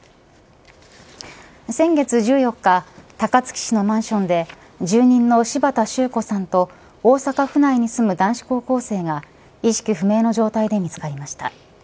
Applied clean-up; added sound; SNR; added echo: none; none; none; none.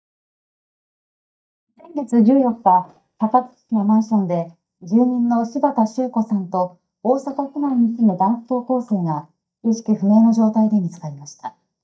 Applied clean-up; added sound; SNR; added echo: neural mask model DeepFilterNet 3.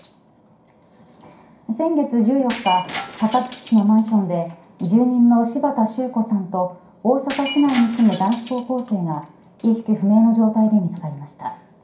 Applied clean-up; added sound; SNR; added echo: none; Shatter; 17 dB; reverberation time 0.5 s.